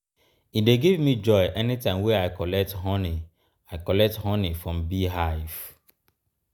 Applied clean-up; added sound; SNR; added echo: none; none; none; none.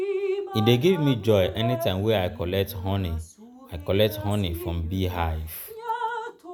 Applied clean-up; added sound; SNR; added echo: none; Drip; 8 dB; none.